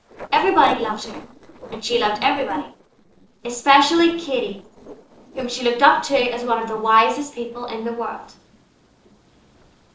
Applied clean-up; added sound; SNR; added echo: neural separator model SepFormer DNS4.